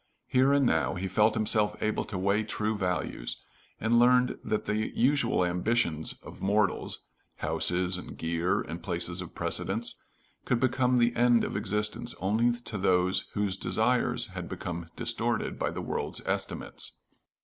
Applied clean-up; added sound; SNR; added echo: none; none; none; none.